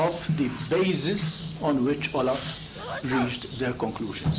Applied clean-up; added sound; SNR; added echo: none; Sneeze; 12 dB; none.